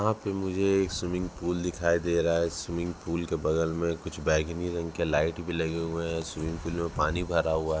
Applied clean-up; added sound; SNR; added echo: none; none; none; none.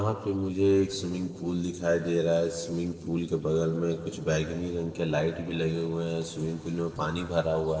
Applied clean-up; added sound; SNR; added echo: neural separator model SepFormer DNS4.